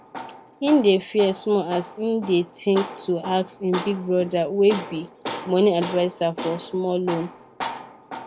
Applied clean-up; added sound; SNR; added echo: none; Tools; 12 dB; none.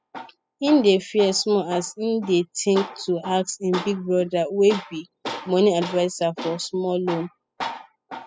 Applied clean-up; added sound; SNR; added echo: classical method spectral subtraction.